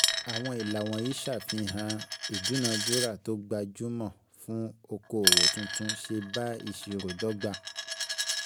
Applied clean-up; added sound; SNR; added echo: none; Coin (dropping); -1 dB; none.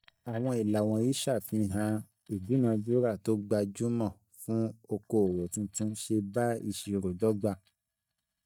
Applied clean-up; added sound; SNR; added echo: neural mask model DeepFilterNet 3.